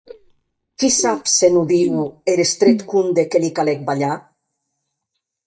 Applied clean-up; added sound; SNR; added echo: neural mask model DeepFilterNet 3.